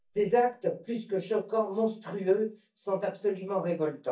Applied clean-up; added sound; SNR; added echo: neural mask model DeepFilterNet 3.